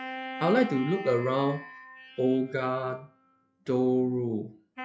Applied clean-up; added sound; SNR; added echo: classical method log-MMSE.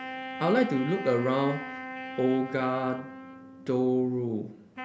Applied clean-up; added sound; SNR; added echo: none; Wind instrument, woodwind instrument; 12 dB; none.